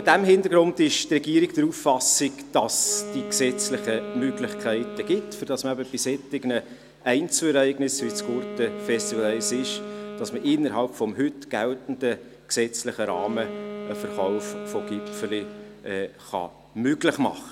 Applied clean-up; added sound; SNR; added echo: none; Wind instrument, woodwind instrument; 12 dB; none.